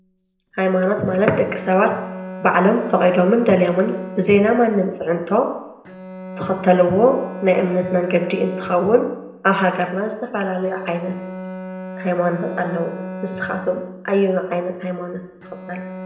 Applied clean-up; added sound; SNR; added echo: none; Bowed string instrument; 13 dB; reverberation time 0.8 s.